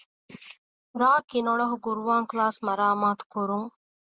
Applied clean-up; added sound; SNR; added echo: none; none; none; none.